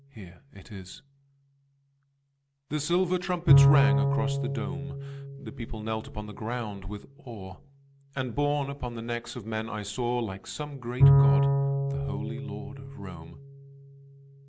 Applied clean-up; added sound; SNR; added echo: none; Bowed string instrument; -5 dB; none.